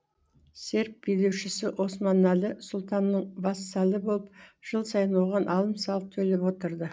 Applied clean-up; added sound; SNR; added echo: none; none; none; none.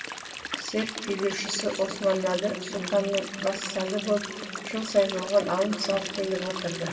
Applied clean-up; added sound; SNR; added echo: none; Stream; 9 dB; reverberation time 2.5 s.